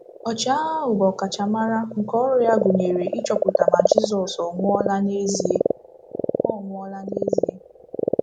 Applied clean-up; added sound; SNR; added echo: none; Frog; 1 dB; none.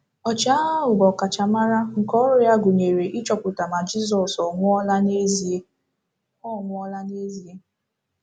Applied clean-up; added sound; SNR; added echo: none; none; none; none.